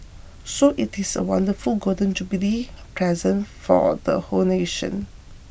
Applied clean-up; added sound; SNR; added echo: none; none; none; none.